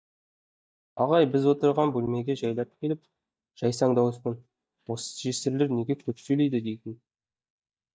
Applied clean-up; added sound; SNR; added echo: neural mask model DeepFilterNet 3.